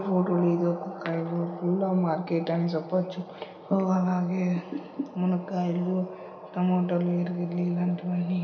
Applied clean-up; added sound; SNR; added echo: none; none; none; reverberation time 2.0 s.